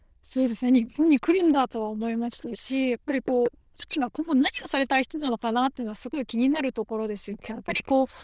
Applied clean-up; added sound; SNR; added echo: neural diffusion model UNIVERSE++.